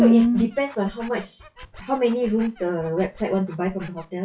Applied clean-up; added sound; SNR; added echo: classical method log-MMSE.